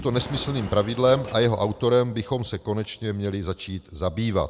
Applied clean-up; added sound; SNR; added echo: none; Gunshot, gunfire; 17 dB; none.